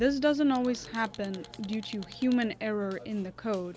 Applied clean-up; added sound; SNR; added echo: none; Tools + Burping, eructation; 20 dB; none.